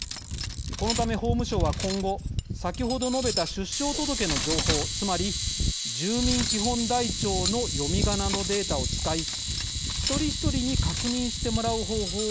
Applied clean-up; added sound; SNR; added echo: none; Camera + Cutlery, silverware; -1 dB; none.